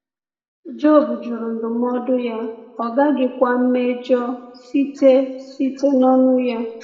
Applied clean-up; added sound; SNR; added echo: none; none; none; reverberation time 1.5 s.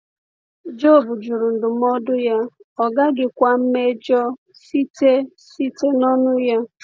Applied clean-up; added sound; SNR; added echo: none; none; none; none.